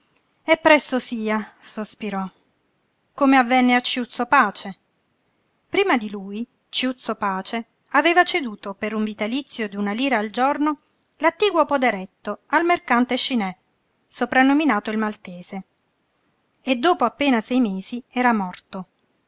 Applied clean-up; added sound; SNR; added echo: none; none; none; none.